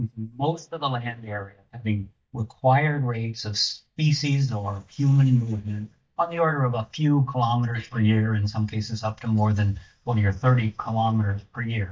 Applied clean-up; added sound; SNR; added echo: neural mask model DeepFilterNet 3.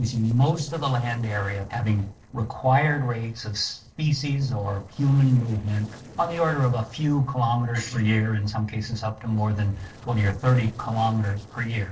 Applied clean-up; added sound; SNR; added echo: neural separator model SepFormer DNS4.